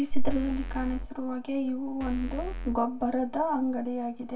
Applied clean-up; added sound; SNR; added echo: none; Bass drum / Keyboard (musical); 8 dB; reverberation time 0.2 s.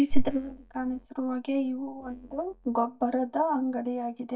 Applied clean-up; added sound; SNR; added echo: neural mask model DeepFilterNet 3.